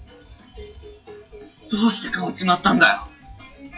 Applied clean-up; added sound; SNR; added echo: classical method WPE with log-MMSE.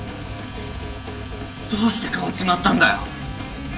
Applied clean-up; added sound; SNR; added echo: none; Domestic sounds, home sounds; 17 dB; reverberation time 0.7 s.